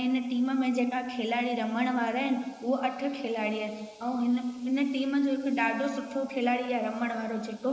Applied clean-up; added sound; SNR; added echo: neural mask model Resemble Enhance denoiser.